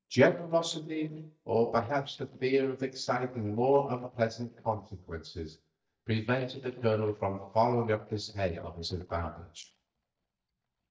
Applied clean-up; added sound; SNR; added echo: neural mask model DeepFilterNet 3.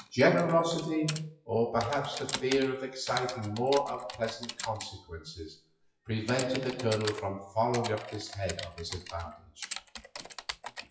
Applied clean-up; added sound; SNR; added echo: classical method WPE with log-MMSE.